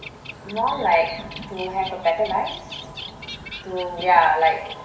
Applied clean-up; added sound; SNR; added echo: none; Bird; 15 dB; reverberation time 0.6 s.